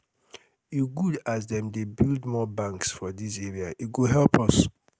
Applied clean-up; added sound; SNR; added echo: none; none; none; none.